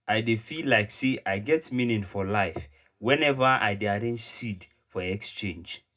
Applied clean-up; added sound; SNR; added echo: none; none; none; reverberation time 0.2 s.